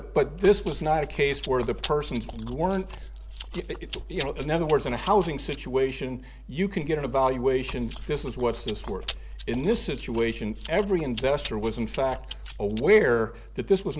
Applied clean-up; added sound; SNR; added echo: none; Chewing, mastication; 11 dB; none.